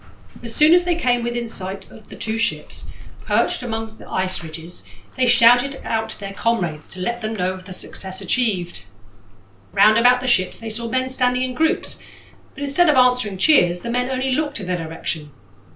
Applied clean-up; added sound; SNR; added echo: none; Bathtub (filling or washing); 13 dB; none.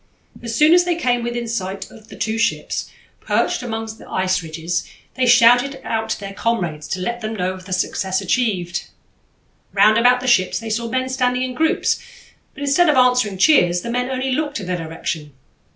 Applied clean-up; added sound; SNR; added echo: none; none; none; none.